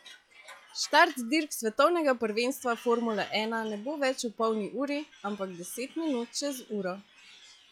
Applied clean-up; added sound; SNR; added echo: classical method log-MMSE.